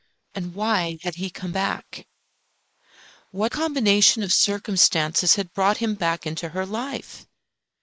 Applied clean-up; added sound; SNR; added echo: neural mask model Resemble Enhance denoiser.